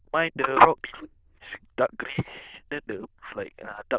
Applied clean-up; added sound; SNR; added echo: neural diffusion model UNIVERSE++.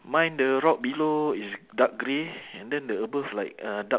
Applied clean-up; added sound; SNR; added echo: none; none; none; none.